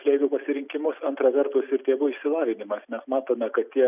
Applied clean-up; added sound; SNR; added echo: none; none; none; none.